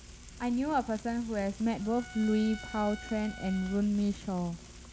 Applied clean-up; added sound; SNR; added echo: none; Trumpet + Frying (food); 14 dB; none.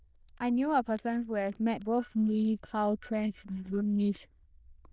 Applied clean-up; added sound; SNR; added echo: neural diffusion model UNIVERSE++.